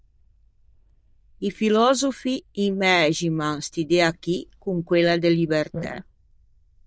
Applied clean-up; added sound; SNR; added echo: neural diffusion model UNIVERSE++.